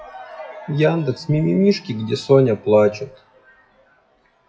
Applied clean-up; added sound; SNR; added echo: classical method WPE with log-MMSE.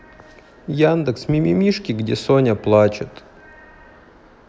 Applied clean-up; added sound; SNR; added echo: none; none; none; none.